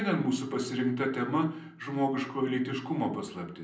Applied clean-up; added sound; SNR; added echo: none; none; none; reverberation time 0.6 s.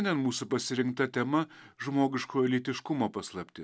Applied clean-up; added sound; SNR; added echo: none; none; none; none.